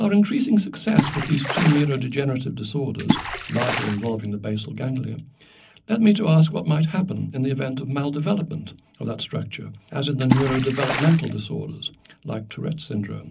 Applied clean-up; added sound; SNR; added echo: none; Water / Splash, splatter; 5 dB; reverberation time 0.4 s.